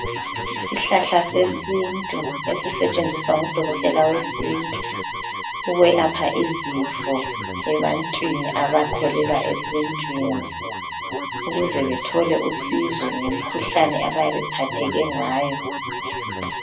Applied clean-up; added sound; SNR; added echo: none; Alarm; 5 dB; reverberation time 0.2 s.